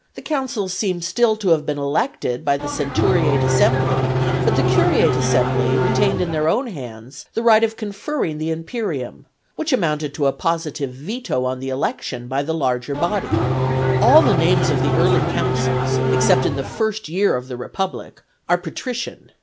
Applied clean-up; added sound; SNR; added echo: none; Race car, auto racing / Engine starting; -2 dB; none.